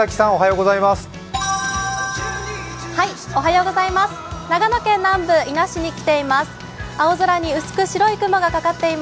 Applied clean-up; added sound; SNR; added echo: none; none; none; none.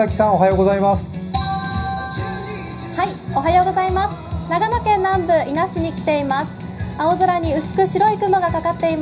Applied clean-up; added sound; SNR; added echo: none; none; none; reverberation time 0.5 s.